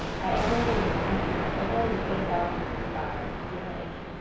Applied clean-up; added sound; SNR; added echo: none; Thunder; -3 dB; reverberation time 1.0 s.